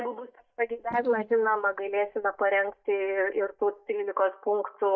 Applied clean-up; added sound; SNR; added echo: neural mask model DeepFilterNet 3.